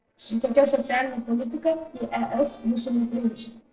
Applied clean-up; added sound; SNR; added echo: neural separator model SepFormer DNS4.